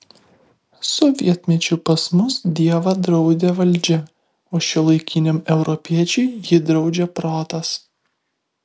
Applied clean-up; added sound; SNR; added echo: none; none; none; none.